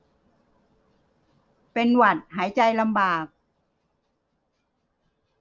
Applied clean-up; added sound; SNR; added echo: none; none; none; none.